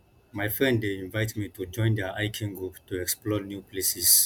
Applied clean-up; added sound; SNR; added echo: none; none; none; none.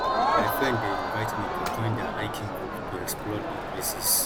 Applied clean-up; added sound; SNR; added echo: none; Crowd; -3 dB; none.